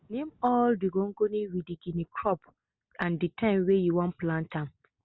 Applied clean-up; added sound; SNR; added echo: none; none; none; none.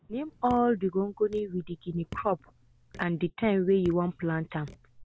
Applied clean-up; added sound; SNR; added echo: none; Raindrop / Drip; 20 dB; none.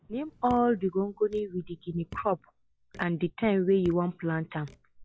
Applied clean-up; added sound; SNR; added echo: classical method log-MMSE.